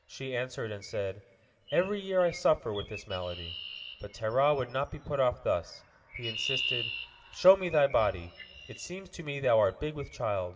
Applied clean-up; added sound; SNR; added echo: none; Chirp, tweet; 12 dB; reverberation time 0.9 s.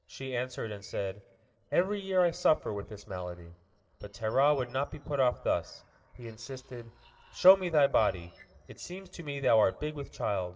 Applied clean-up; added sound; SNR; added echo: neural separator model SepFormer DNS4.